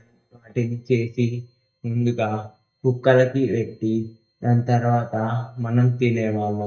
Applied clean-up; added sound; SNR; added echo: neural mask model DeepFilterNet 3.